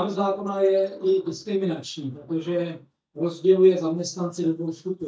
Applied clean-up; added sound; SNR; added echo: neural mask model DeepFilterNet 3.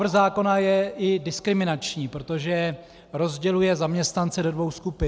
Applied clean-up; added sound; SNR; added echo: none; none; none; none.